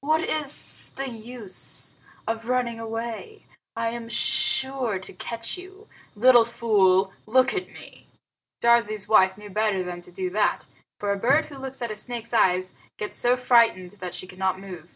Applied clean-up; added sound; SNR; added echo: none; none; none; none.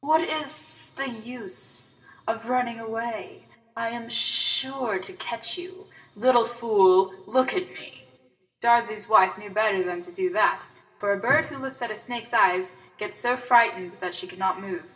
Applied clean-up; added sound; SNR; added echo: none; none; none; reverberation time 1.7 s.